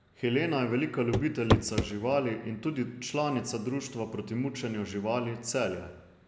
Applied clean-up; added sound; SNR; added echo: none; Walk, footsteps / Run / Wood; -2 dB; none.